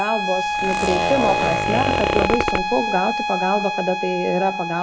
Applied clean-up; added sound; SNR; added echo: none; Bowed string instrument + Zipper (clothing); -1 dB; none.